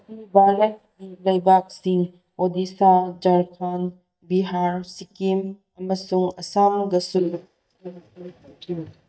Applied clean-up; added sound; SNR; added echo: neural mask model DeepFilterNet 3.